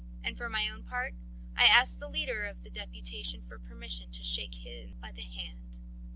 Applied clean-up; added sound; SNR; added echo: none; none; none; none.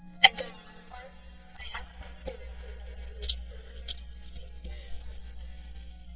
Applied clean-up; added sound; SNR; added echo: neural mask model DeepFilterNet 3.